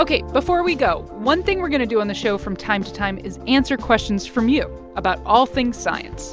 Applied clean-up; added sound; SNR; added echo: none; none; none; none.